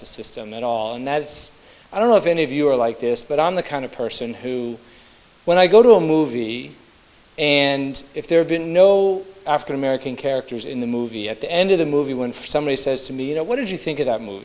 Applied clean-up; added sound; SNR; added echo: none; none; none; none.